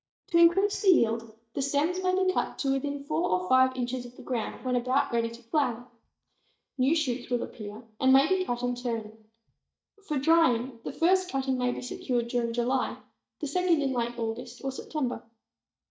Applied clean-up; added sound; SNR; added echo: neural mask model DeepFilterNet 3.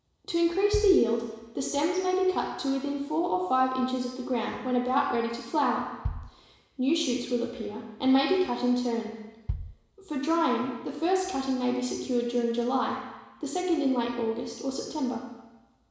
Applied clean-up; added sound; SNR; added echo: none; Bass drum; 13 dB; reverberation time 1.0 s.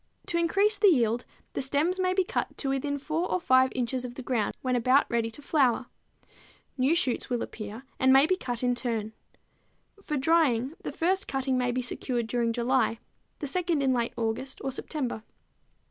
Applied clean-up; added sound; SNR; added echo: none; none; none; none.